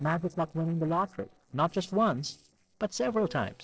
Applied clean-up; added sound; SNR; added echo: neural separator model SepFormer DNS4.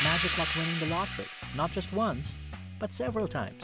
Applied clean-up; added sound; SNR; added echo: none; Hi-hat; 1 dB; none.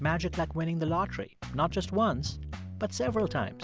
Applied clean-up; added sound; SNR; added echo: none; none; none; none.